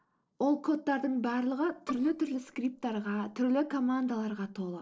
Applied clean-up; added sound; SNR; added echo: neural separator model SepFormer DNS4.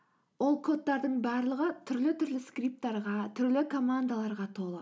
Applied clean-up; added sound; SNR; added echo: none; none; none; none.